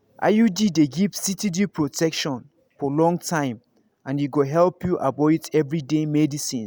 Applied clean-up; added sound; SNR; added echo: none; none; none; none.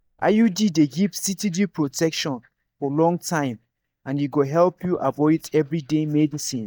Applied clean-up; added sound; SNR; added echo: neural mask model DeepFilterNet 3.